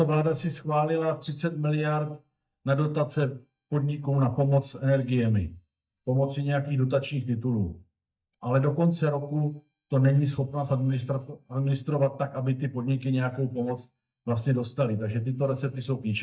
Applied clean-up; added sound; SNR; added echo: neural mask model DeepFilterNet 3.